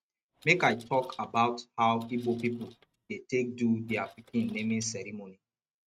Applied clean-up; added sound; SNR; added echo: neural mask model RNNoise.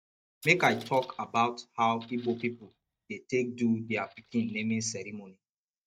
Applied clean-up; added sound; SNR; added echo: neural mask model DeepFilterNet 3.